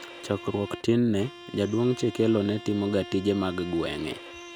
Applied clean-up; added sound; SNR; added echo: none; Bowed string instrument; 16 dB; none.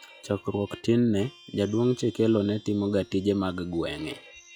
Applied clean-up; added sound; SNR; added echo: classical method log-MMSE.